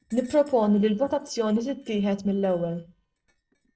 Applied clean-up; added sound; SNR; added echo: neural separator model SepFormer DNS4.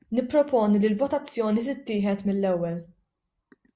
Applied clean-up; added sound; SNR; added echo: none; none; none; none.